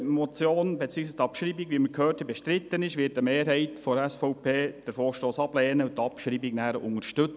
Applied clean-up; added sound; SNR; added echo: none; none; none; none.